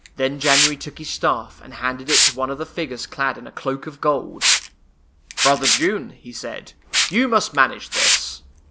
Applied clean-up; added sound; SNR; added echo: none; Liquid; 0 dB; none.